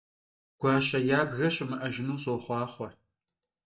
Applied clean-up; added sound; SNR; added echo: neural mask model DeepFilterNet 3.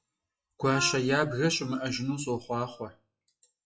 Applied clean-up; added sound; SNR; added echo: classical method WPE with log-MMSE.